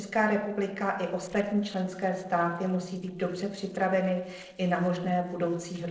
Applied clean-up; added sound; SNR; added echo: neural separator model SepFormer DNS4.